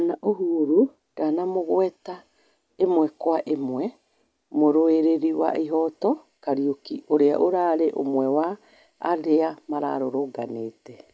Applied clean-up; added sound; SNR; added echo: none; none; none; none.